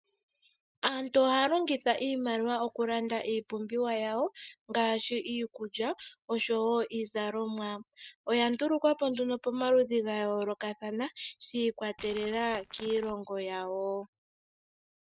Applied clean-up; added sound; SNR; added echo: neural mask model RNNoise.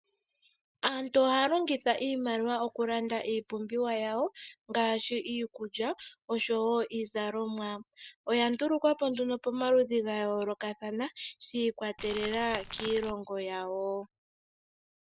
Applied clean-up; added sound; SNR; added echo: none; Crumpling, crinkling / Crackle; 11 dB; none.